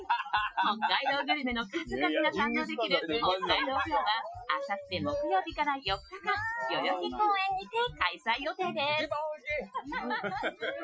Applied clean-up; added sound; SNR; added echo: classical method Wiener filter.